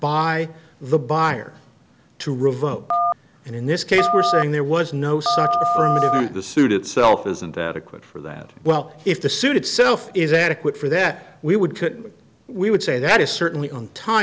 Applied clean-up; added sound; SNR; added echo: none; Telephone; 1 dB; none.